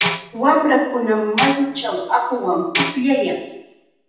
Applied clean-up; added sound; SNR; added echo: none; Tambourine; 8 dB; reverberation time 0.9 s.